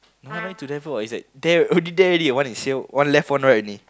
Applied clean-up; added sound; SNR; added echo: none; Trumpet; 17 dB; none.